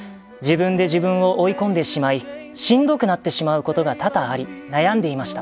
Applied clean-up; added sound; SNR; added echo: none; none; none; none.